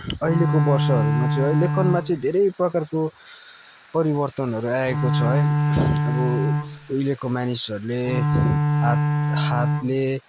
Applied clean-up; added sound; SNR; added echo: none; Bowed string instrument; -3 dB; none.